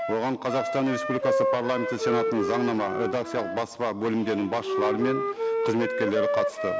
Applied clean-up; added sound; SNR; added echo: none; Wind instrument, woodwind instrument; 1 dB; none.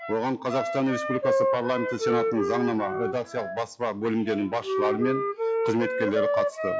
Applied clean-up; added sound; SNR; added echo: classical method log-MMSE.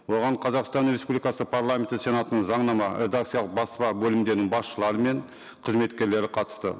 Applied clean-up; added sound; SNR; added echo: none; none; none; none.